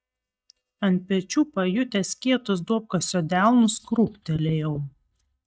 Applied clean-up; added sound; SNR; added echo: neural mask model DeepFilterNet 3.